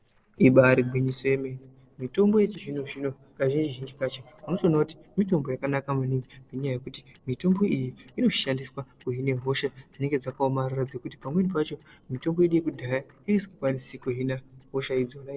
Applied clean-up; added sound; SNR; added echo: neural separator model SepFormer DNS4.